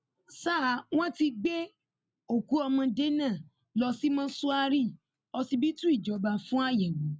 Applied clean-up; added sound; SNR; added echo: none; none; none; none.